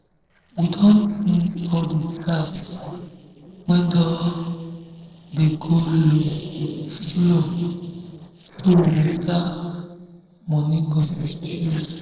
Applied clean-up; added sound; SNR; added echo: neural separator model SepFormer DNS4.